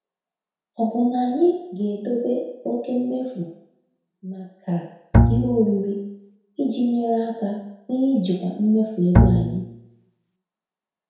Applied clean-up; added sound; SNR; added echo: none; Bowed string instrument; -4 dB; reverberation time 0.7 s.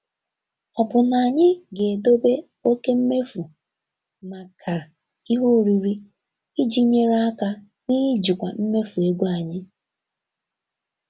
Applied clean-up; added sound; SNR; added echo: none; none; none; none.